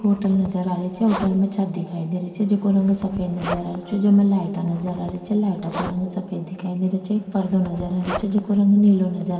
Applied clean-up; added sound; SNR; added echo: none; Zipper (clothing); 15 dB; reverberation time 2.7 s.